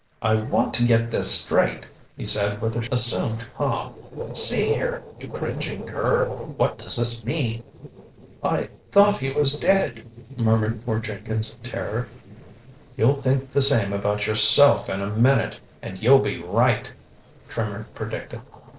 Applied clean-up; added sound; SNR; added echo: neural separator model SepFormer DNS4.